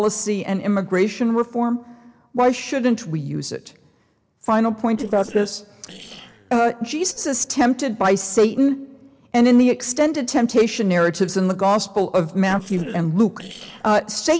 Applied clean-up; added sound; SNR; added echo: neural separator model SepFormer DNS4.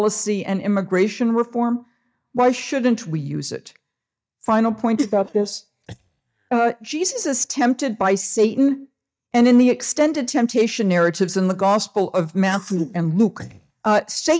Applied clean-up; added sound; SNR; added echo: neural mask model DeepFilterNet 3.